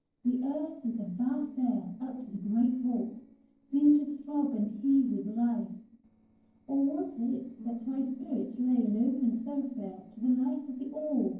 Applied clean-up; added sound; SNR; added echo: neural separator model SepFormer DNS4.